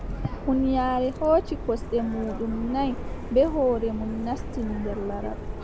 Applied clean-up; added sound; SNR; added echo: none; Subway, metro, underground; 7 dB; none.